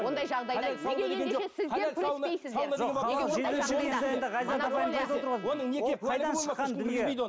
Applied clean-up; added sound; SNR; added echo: none; Trumpet; 19 dB; none.